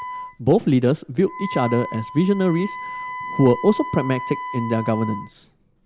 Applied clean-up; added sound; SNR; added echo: none; Wind instrument, woodwind instrument; 11 dB; none.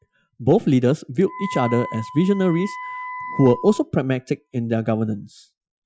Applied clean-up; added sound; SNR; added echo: classical method Wiener filter.